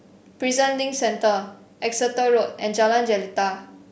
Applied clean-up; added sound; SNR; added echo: none; none; none; none.